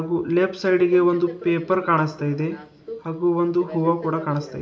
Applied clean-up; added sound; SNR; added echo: none; Subway, metro, underground; 17 dB; reverberation time 1.2 s.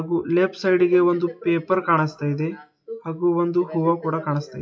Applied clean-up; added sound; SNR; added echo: classical method WPE with log-MMSE.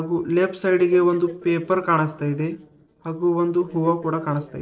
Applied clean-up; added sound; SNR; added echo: neural separator model SepFormer DNS4.